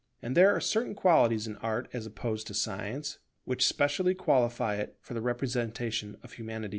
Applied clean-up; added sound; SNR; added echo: none; none; none; none.